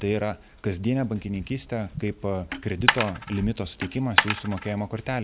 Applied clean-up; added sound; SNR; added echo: none; Coin (dropping); 0 dB; none.